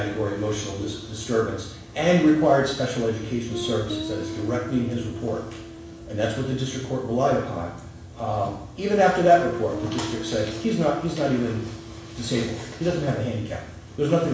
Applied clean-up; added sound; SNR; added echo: none; Guitar; 14 dB; reverberation time 0.7 s.